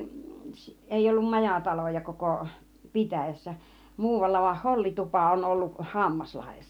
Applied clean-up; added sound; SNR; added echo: none; none; none; none.